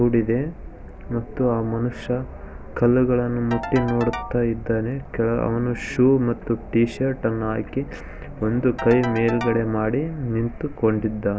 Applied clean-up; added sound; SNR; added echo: none; Ringtone / Keyboard (musical); 12 dB; none.